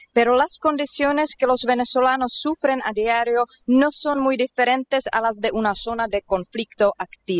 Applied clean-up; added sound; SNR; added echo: classical method spectral subtraction.